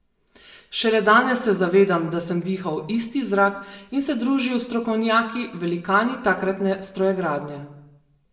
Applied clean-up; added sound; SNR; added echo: none; none; none; reverberation time 0.6 s.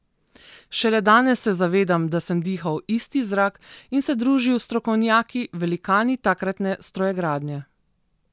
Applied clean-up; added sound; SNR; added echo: none; none; none; none.